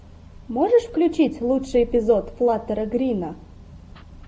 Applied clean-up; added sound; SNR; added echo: none; none; none; none.